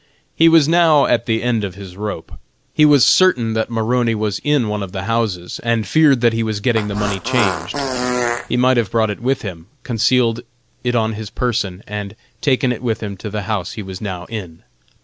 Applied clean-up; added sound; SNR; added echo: none; Fart; 4 dB; none.